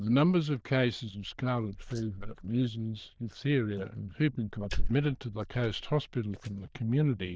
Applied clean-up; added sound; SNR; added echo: neural diffusion model UNIVERSE++.